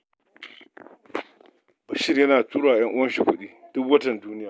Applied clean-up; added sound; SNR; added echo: none; none; none; none.